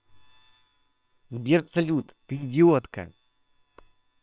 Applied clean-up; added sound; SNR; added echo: neural separator model SepFormer WHAM!.